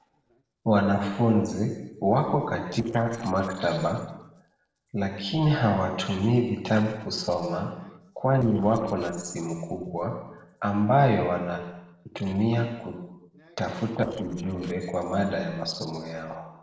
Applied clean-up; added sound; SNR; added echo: neural separator model SepFormer DNS4.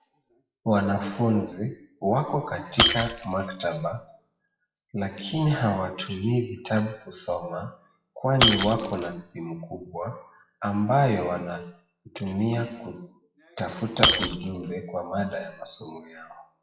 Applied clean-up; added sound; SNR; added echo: classical method WPE with log-MMSE.